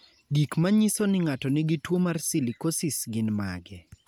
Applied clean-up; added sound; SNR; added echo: none; none; none; none.